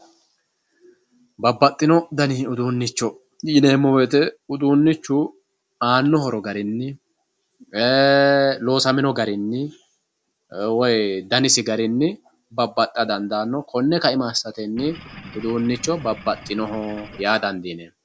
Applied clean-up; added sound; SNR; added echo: none; Engine / Boat, Water vehicle; 18 dB; none.